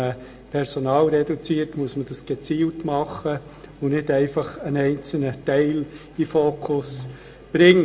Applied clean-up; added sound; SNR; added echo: none; none; none; reverberation time 0.3 s.